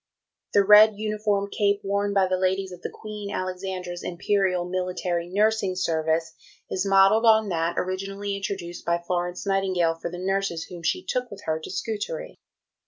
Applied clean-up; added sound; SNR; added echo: none; none; none; none.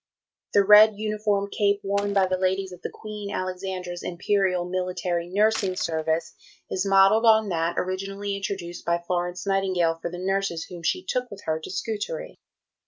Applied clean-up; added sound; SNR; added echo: neural mask model RNNoise.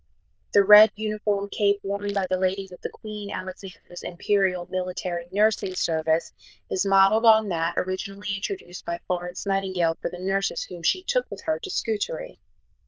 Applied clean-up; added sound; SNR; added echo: neural diffusion model UNIVERSE++.